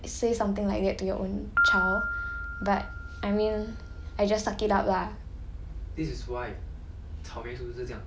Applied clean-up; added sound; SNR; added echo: none; Piano; 5 dB; none.